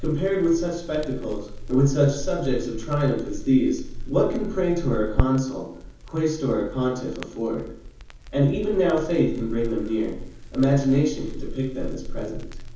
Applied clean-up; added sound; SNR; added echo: none; Crackle; 8 dB; reverberation time 0.7 s.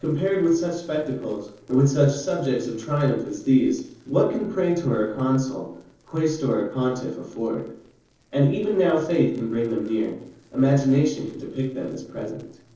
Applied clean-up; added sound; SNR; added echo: neural separator model SepFormer DNS4.